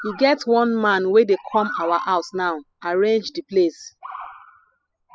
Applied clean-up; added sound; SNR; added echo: classical method spectral subtraction.